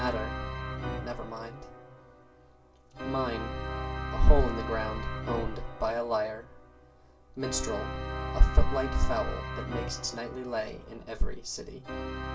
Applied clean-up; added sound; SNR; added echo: none; Organ; 8 dB; reverberation time 0.2 s.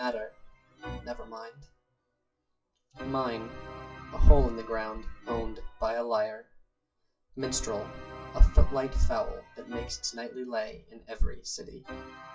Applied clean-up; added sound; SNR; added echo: classical method WPE with log-MMSE.